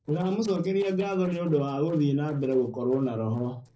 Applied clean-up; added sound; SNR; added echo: neural separator model SepFormer DNS4.